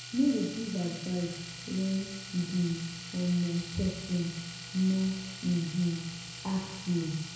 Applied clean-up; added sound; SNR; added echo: none; Domestic sounds, home sounds; 12 dB; reverberation time 1.1 s.